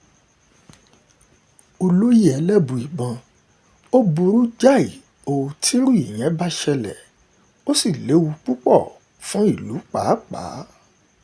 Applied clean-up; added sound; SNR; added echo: none; none; none; none.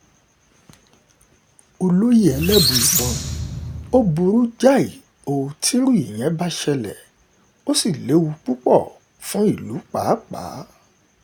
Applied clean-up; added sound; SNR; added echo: none; Squeak; 3 dB; none.